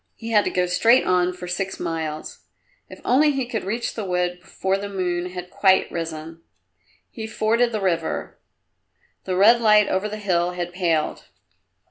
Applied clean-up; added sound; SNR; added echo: none; none; none; none.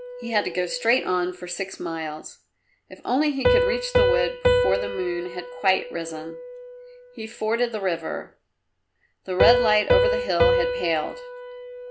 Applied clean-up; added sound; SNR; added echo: none; Piano; -1 dB; none.